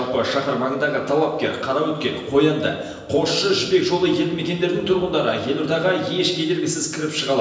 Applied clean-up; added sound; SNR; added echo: none; none; none; reverberation time 1.0 s.